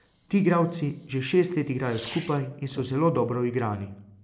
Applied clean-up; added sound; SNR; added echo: none; Wind + Fireworks; 20 dB; none.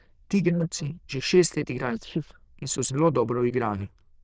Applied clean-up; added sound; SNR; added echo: neural diffusion model UNIVERSE++.